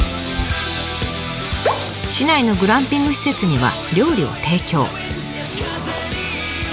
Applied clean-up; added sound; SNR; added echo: none; Meow; 14 dB; none.